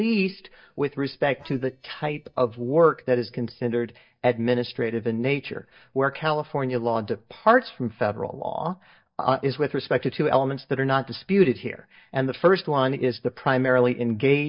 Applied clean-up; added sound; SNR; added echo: neural mask model DeepFilterNet 3.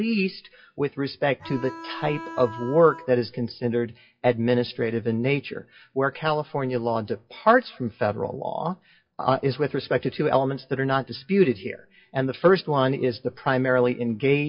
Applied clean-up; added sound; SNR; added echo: classical method WPE with log-MMSE.